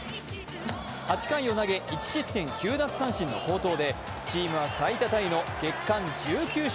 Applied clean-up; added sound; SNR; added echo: none; none; none; none.